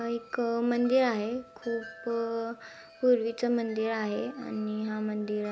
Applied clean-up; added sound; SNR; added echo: none; Wind chime; 19 dB; none.